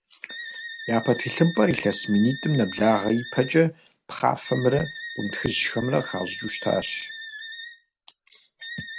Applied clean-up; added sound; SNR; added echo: none; Wind instrument, woodwind instrument; 12 dB; none.